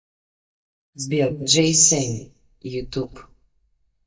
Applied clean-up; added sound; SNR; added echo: neural mask model DeepFilterNet 3.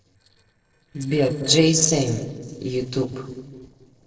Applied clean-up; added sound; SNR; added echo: neural separator model SepFormer DNS4.